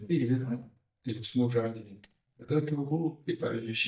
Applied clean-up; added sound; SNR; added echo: neural mask model DeepFilterNet 3.